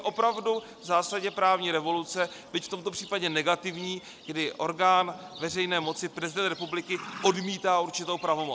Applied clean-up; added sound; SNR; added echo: none; Livestock, farm animals, working animals; 18 dB; none.